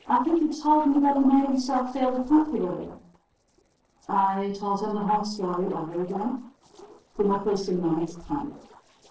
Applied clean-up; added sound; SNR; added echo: neural separator model SepFormer DNS4.